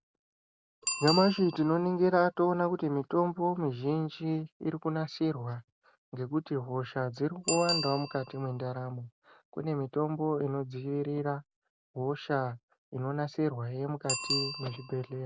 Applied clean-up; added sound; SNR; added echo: none; Bicycle bell; 10 dB; none.